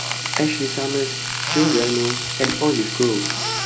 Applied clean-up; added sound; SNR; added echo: none; Squeak + Domestic sounds, home sounds; 2 dB; none.